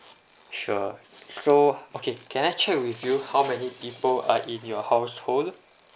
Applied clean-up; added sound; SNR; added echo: none; Tearing + Shatter; 20 dB; none.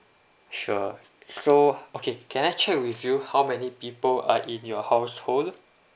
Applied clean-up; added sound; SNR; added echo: none; none; none; none.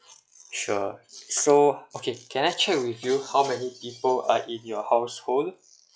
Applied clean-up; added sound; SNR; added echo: classical method log-MMSE.